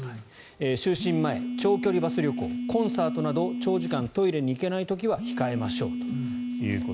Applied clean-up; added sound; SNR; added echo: none; Telephone; 4 dB; none.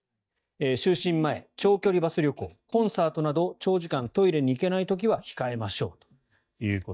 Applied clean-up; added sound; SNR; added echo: neural mask model DeepFilterNet 3.